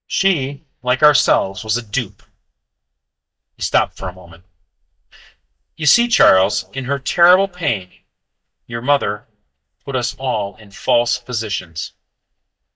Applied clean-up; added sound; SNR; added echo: neural mask model DeepFilterNet 3.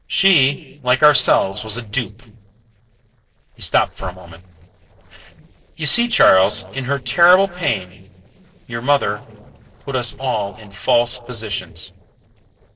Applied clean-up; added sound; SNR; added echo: neural separator model SepFormer DNS4.